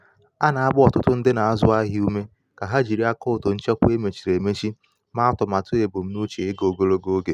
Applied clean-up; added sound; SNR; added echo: none; none; none; none.